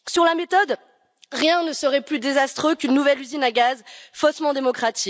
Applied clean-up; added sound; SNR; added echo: none; none; none; none.